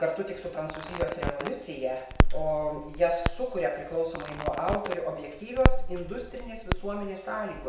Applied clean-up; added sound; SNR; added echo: none; Crackle; -2 dB; reverberation time 0.4 s.